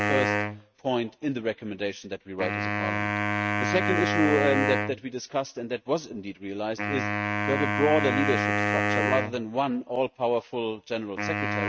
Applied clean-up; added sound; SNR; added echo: neural mask model RNNoise.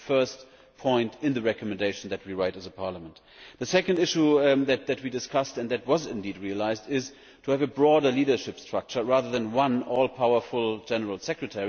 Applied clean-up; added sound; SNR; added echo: none; none; none; none.